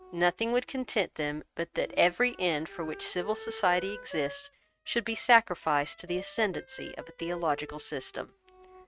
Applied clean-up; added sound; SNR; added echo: neural mask model RNNoise.